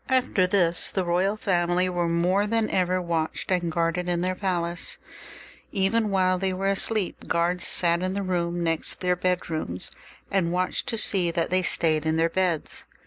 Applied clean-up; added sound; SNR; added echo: none; none; none; none.